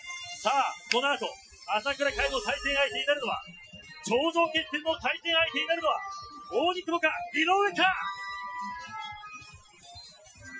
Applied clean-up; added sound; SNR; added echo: classical method Wiener filter.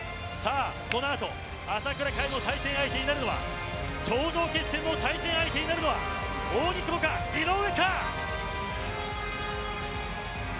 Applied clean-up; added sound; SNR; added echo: none; Finger snapping; 8 dB; none.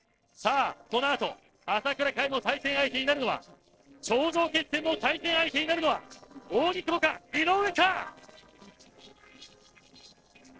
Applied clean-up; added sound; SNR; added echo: neural separator model SepFormer DNS4.